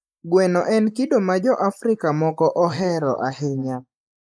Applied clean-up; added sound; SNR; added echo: neural mask model Resemble Enhance denoiser.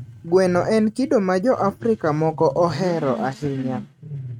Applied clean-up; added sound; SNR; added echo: neural mask model RNNoise.